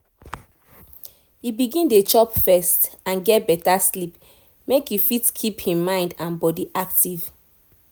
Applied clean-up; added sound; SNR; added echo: none; none; none; none.